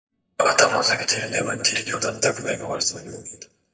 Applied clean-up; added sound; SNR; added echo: neural mask model DeepFilterNet 3.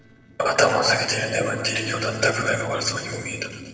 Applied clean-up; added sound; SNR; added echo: neural separator model SepFormer DNS4.